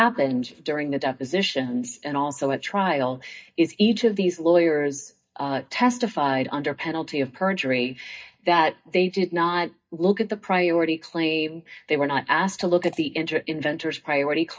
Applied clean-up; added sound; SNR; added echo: neural mask model DeepFilterNet 3.